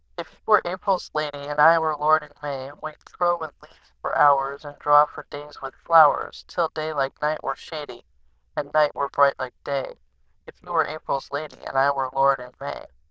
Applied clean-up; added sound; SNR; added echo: neural diffusion model UNIVERSE++.